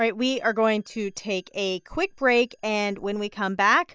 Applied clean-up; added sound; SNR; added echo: neural mask model DeepFilterNet 3.